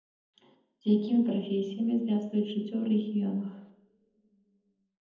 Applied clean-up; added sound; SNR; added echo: none; none; none; reverberation time 0.8 s.